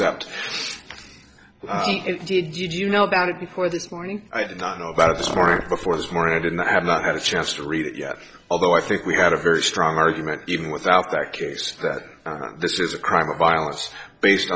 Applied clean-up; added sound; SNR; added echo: none; Car; 7 dB; none.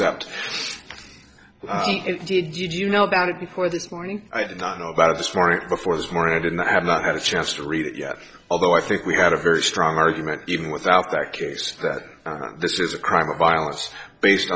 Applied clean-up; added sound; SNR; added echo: none; none; none; none.